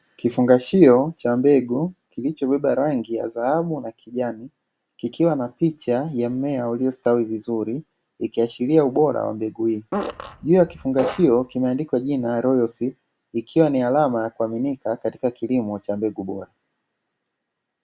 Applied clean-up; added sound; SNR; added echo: none; Fart; 9 dB; none.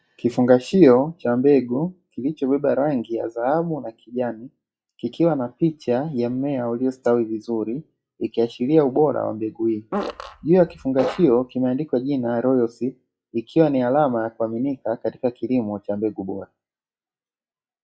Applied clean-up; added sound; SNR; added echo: classical method log-MMSE.